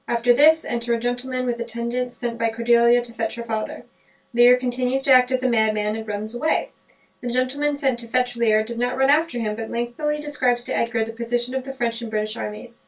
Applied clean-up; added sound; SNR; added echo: none; none; none; reverberation time 0.1 s.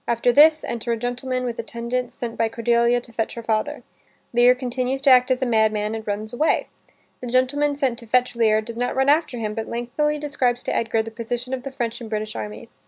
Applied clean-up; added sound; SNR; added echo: none; none; none; none.